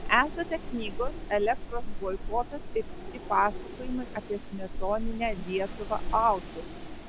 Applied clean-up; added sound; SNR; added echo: none; Wind; 4 dB; none.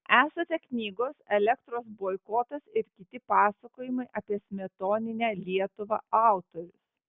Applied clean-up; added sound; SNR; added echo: none; none; none; none.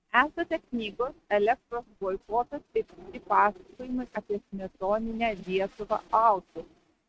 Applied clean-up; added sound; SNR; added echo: neural mask model RNNoise.